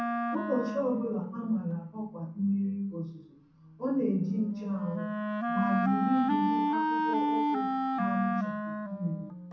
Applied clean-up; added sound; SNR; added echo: none; Wind instrument, woodwind instrument; 0 dB; reverberation time 0.6 s.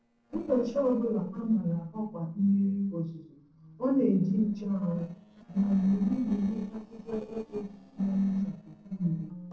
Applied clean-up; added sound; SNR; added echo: neural separator model SepFormer DNS4.